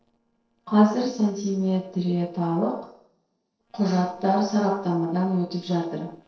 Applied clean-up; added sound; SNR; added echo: neural separator model SepFormer DNS4.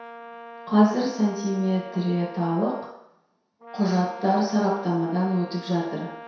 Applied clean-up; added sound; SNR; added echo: none; Brass instrument; 16 dB; reverberation time 0.7 s.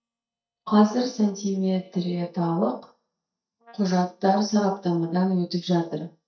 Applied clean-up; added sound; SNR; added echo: neural mask model DeepFilterNet 3.